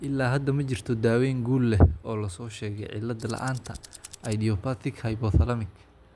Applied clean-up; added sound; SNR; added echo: none; Tools; 18 dB; none.